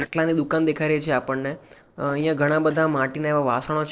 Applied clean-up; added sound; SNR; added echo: neural separator model SepFormer DNS4.